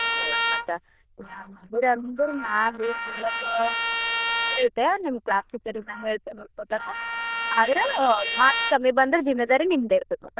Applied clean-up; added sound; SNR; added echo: neural diffusion model UNIVERSE++.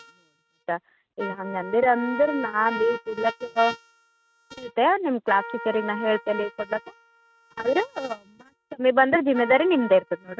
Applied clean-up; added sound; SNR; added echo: neural mask model RNNoise.